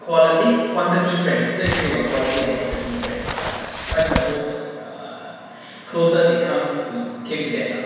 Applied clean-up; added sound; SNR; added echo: none; Crumpling, crinkling; 6 dB; reverberation time 1.9 s.